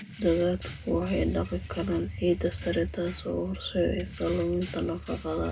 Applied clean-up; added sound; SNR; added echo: none; Keys jangling; 19 dB; reverberation time 0.2 s.